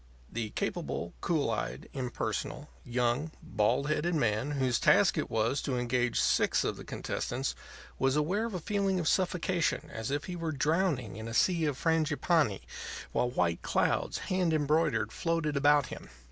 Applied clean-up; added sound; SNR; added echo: none; none; none; none.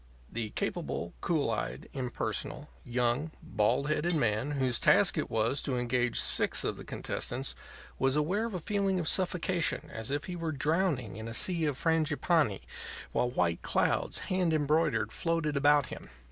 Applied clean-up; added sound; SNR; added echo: none; Cutlery, silverware; 16 dB; none.